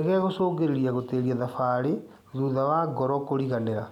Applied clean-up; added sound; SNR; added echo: none; none; none; none.